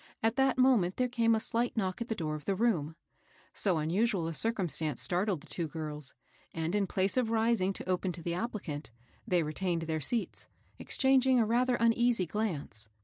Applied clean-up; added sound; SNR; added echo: none; none; none; none.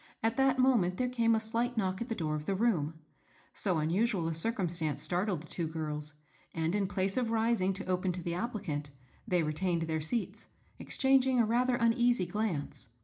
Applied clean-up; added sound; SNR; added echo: none; none; none; reverberation time 0.4 s.